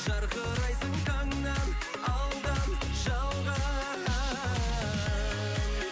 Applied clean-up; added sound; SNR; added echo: none; none; none; none.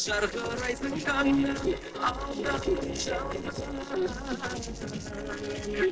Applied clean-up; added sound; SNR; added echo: neural separator model SepFormer DNS4.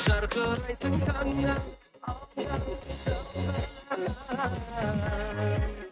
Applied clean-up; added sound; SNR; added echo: neural mask model RNNoise.